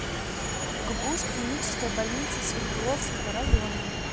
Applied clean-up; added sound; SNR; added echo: none; Subway, metro, underground; -5 dB; none.